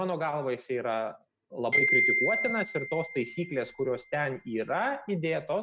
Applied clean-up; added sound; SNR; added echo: neural mask model RNNoise.